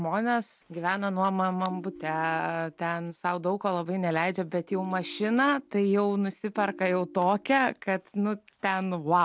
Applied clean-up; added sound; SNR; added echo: none; Ringtone; 19 dB; none.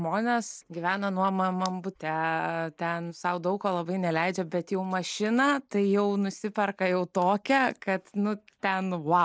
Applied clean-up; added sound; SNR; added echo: neural mask model Resemble Enhance denoiser.